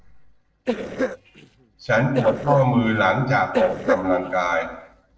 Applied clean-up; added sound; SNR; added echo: neural separator model SepFormer DNS4.